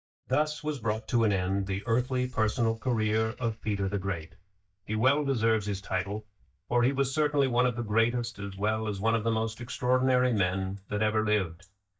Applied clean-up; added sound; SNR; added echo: neural mask model DeepFilterNet 3.